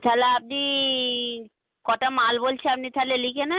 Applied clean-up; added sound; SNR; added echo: none; none; none; none.